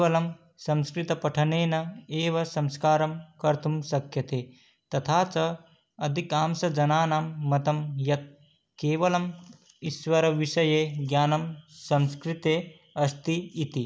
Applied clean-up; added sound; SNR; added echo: none; none; none; none.